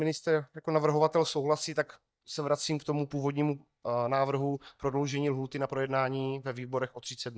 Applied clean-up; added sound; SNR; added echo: neural mask model DeepFilterNet 3.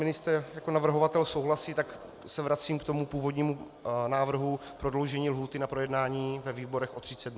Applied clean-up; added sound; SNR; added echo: none; none; none; none.